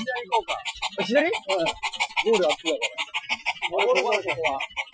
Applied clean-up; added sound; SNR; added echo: classical method Wiener filter.